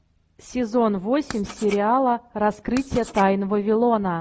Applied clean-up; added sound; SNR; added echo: none; Writing; 18 dB; none.